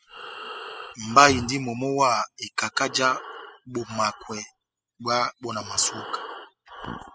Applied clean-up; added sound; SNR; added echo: classical method spectral subtraction.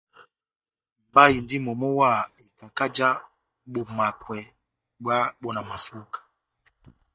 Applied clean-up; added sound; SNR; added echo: neural mask model DeepFilterNet 3.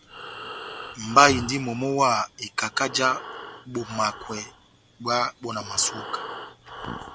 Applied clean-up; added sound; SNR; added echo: none; Breathing; 13 dB; none.